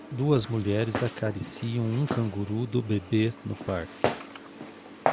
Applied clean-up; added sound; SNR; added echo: none; Walk, footsteps; 6 dB; none.